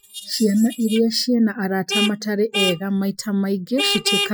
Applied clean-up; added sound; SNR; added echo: classical method Wiener filter.